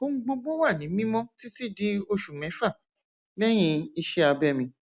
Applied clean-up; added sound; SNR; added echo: none; none; none; none.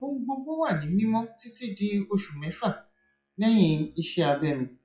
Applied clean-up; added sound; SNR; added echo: classical method WPE with log-MMSE.